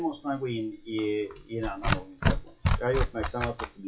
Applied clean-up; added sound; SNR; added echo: classical method WPE with log-MMSE.